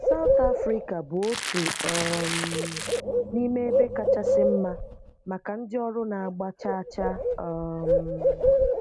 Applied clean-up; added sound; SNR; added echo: none; Crackle + Bird; -4 dB; none.